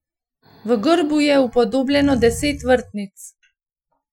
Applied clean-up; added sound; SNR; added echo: classical method Wiener filter.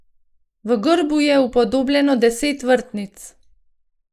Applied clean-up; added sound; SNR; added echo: neural mask model Resemble Enhance denoiser.